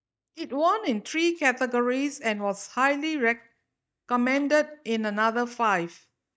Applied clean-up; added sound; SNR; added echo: neural mask model DeepFilterNet 3.